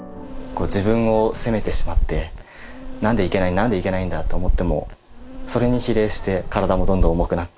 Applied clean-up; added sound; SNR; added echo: none; Insect; 1 dB; none.